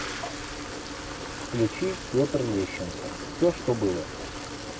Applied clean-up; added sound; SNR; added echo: none; Toilet flush; 7 dB; none.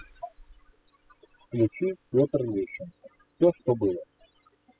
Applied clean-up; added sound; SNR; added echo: classical method spectral subtraction.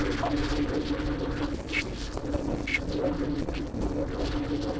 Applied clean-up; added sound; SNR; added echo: neural separator model SepFormer DNS4.